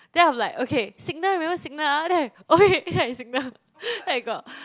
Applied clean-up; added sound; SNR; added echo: none; none; none; none.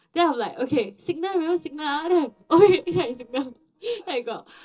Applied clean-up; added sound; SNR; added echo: neural separator model SepFormer DNS4.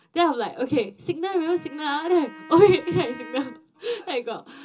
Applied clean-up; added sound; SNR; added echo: none; Wind instrument, woodwind instrument; 20 dB; reverberation time 0.2 s.